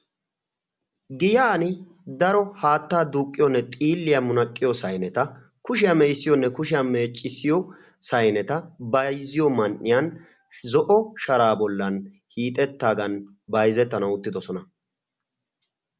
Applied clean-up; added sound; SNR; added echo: none; none; none; none.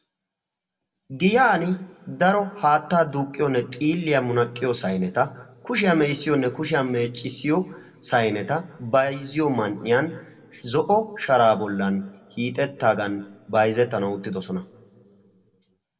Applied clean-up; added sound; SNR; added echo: none; none; none; reverberation time 1.4 s.